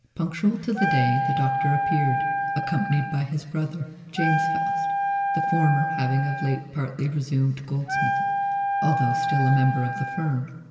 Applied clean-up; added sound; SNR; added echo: none; Wind instrument, woodwind instrument; 1 dB; reverberation time 2.3 s.